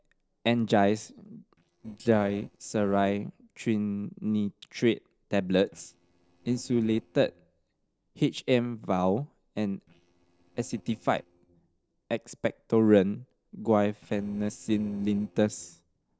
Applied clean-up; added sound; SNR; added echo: neural separator model SepFormer DNS4.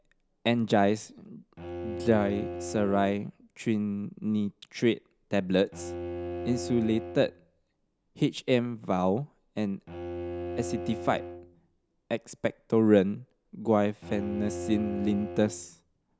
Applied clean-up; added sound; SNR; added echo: none; Bowed string instrument; 11 dB; none.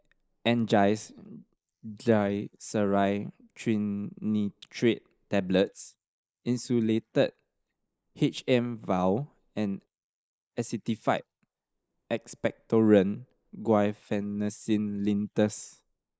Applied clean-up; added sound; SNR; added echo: neural mask model Resemble Enhance denoiser.